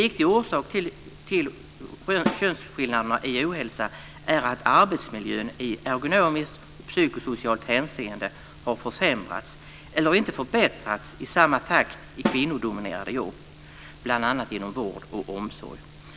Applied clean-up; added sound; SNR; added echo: none; Snare drum; 9 dB; none.